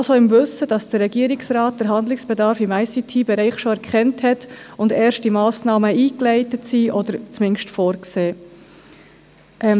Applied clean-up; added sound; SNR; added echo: none; none; none; none.